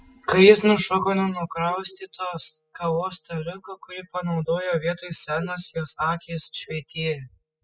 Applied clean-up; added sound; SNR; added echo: classical method spectral subtraction.